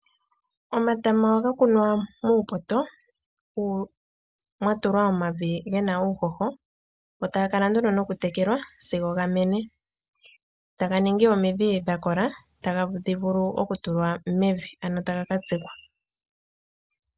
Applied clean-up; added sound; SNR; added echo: none; none; none; none.